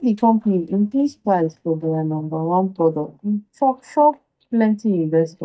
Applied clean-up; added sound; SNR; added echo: neural mask model DeepFilterNet 3.